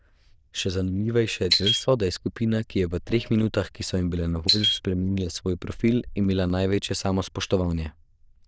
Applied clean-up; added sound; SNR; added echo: neural diffusion model UNIVERSE++.